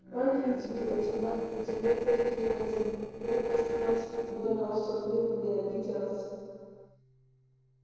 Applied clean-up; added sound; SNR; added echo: neural separator model SepFormer DNS4.